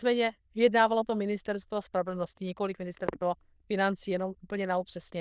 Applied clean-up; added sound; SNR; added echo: neural diffusion model UNIVERSE++.